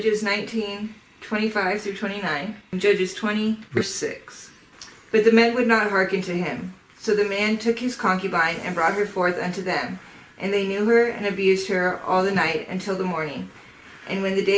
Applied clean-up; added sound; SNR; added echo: none; none; none; none.